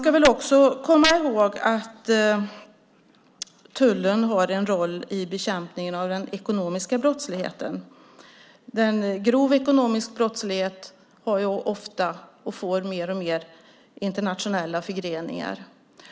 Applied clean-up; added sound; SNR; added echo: none; none; none; none.